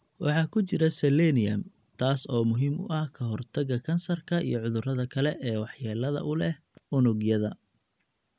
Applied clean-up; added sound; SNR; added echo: none; none; none; none.